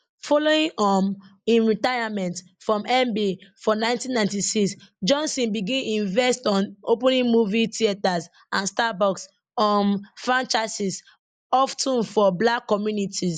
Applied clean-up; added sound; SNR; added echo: neural mask model Resemble Enhance denoiser.